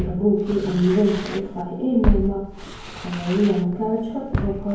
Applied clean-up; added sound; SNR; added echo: none; Walk, footsteps; 6 dB; reverberation time 0.9 s.